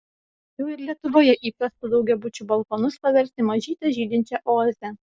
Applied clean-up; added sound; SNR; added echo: neural mask model Resemble Enhance denoiser.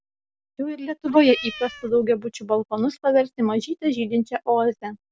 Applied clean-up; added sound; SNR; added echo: none; Cat; 14 dB; none.